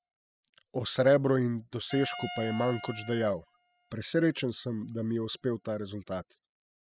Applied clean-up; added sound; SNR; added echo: classical method spectral subtraction.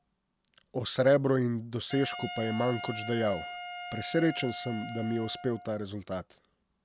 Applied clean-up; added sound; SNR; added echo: none; Wind instrument, woodwind instrument; 12 dB; none.